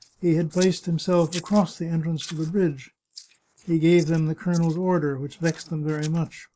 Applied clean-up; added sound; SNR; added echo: neural mask model Resemble Enhance denoiser.